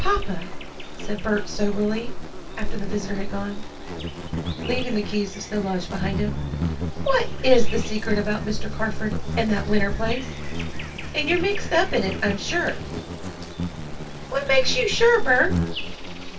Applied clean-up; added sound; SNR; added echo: none; Insect; 9 dB; reverberation time 0.2 s.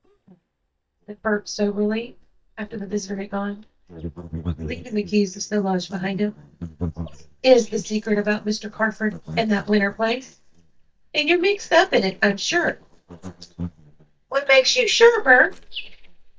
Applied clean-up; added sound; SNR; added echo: neural mask model DeepFilterNet 3.